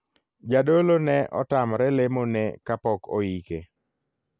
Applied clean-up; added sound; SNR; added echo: none; none; none; none.